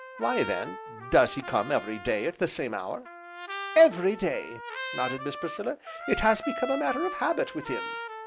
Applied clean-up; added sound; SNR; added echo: none; Trumpet; 10 dB; none.